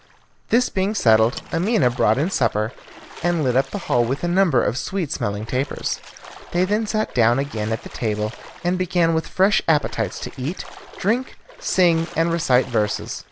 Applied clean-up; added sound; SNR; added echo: none; Wood + Splash, splatter; 20 dB; none.